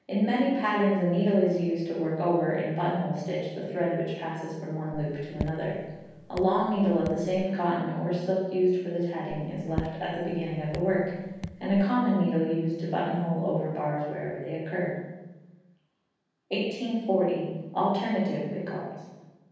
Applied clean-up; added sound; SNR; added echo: none; Raindrop / Drip; 12 dB; reverberation time 1.3 s.